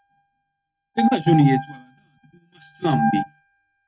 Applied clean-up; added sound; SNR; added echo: neural mask model RNNoise.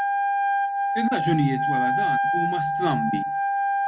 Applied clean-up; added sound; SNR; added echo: none; Wind instrument, woodwind instrument; -5 dB; none.